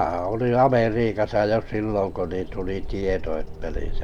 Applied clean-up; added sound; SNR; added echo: none; Bird vocalization, bird call, bird song; 8 dB; none.